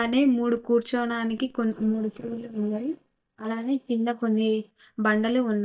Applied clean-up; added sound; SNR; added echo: neural mask model DeepFilterNet 3.